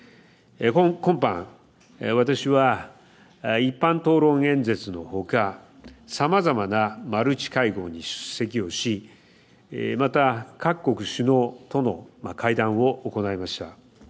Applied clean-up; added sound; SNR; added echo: none; none; none; none.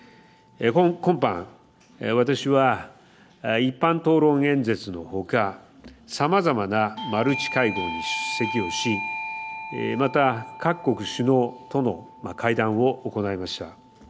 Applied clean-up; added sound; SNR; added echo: none; Doorbell; 13 dB; none.